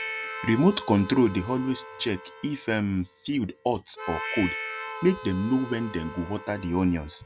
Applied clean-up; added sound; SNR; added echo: none; Harmonica; 11 dB; none.